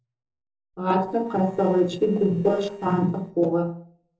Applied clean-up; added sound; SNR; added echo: neural separator model SepFormer DNS4.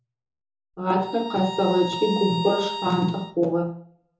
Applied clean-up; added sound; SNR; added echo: none; Bowed string instrument; 8 dB; reverberation time 0.6 s.